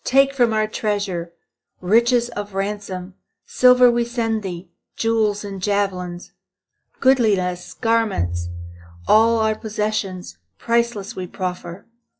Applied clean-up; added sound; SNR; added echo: classical method log-MMSE.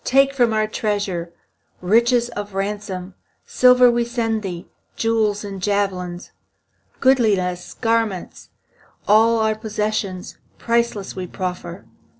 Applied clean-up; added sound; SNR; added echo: none; none; none; none.